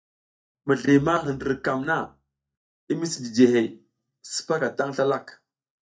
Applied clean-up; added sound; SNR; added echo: neural mask model DeepFilterNet 3.